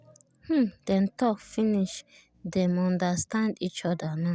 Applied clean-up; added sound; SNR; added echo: none; none; none; none.